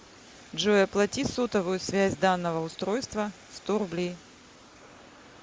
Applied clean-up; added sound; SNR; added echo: none; none; none; none.